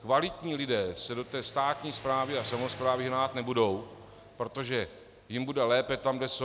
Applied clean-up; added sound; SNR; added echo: none; Motorcycle; 19 dB; none.